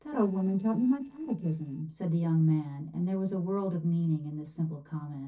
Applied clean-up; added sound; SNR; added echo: neural separator model SepFormer DNS4.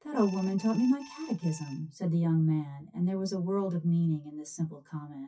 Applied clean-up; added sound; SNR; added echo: classical method WPE with log-MMSE.